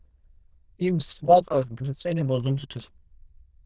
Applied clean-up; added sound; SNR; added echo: neural diffusion model UNIVERSE++.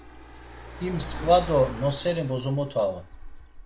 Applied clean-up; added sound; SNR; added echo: none; Car; 12 dB; none.